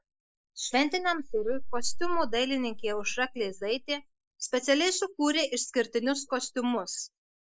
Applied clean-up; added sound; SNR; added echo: neural mask model Resemble Enhance denoiser.